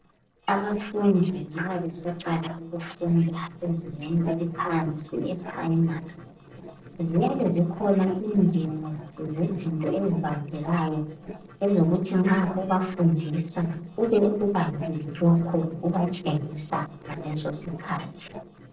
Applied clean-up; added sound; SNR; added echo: neural separator model SepFormer DNS4.